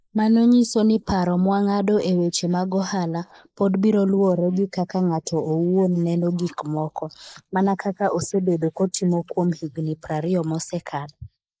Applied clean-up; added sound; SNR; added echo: neural mask model Resemble Enhance denoiser.